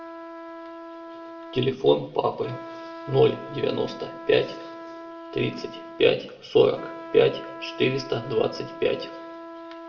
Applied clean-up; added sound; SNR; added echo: none; Trumpet; 13 dB; reverberation time 0.5 s.